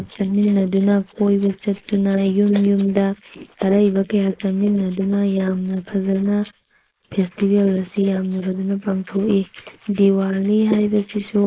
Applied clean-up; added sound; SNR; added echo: neural mask model Resemble Enhance denoiser.